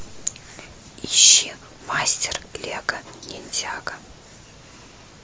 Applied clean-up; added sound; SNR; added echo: none; none; none; none.